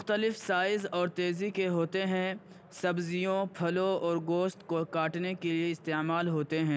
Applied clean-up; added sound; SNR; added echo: none; none; none; none.